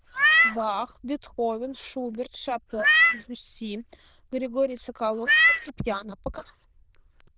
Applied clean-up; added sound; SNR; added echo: neural diffusion model UNIVERSE++.